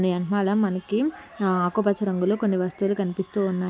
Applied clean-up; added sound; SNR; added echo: none; none; none; none.